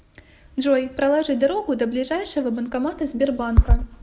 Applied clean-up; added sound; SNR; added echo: none; none; none; none.